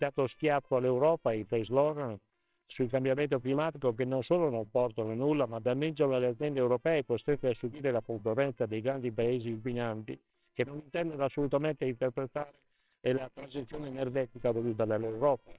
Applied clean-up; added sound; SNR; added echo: neural separator model SepFormer WHAMR!.